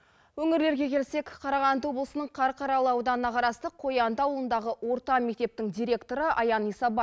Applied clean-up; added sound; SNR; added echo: none; none; none; none.